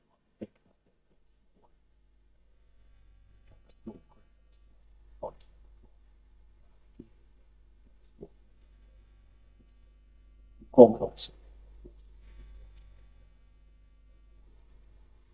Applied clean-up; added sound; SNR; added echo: neural mask model DeepFilterNet 3.